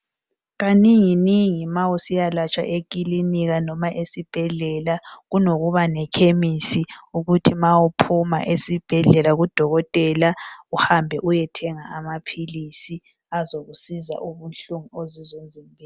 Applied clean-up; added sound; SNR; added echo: none; none; none; none.